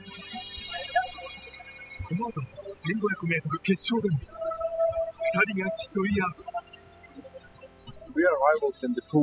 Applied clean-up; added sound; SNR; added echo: classical method spectral subtraction.